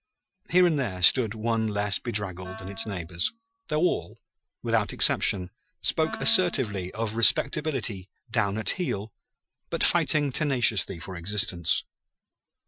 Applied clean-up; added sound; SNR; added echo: classical method Wiener filter.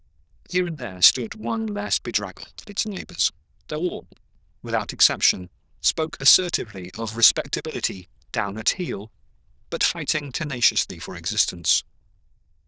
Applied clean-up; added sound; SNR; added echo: neural diffusion model UNIVERSE++.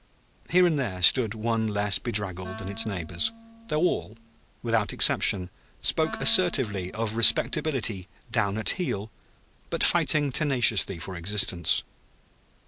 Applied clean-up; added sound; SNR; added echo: none; Wind instrument, woodwind instrument; 20 dB; none.